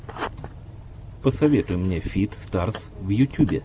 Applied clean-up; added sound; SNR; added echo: none; none; none; none.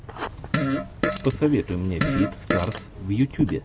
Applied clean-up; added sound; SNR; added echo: none; Fart; 1 dB; none.